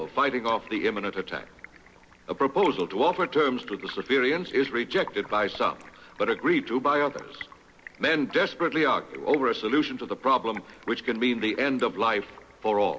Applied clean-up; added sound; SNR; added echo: none; Stream; 20 dB; none.